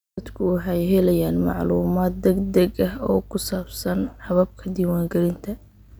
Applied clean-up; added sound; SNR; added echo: none; none; none; none.